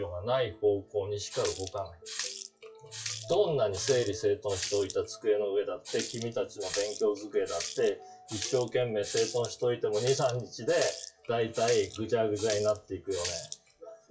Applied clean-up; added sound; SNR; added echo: classical method WPE with log-MMSE.